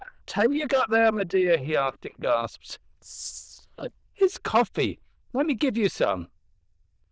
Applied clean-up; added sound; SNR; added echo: neural diffusion model UNIVERSE++.